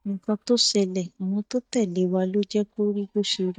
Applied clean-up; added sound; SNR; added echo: neural mask model DeepFilterNet 3.